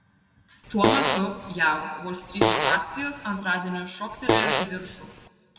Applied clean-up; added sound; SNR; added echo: none; Fart; -2 dB; reverberation time 1.6 s.